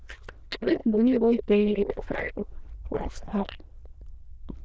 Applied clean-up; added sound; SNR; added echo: neural diffusion model UNIVERSE++.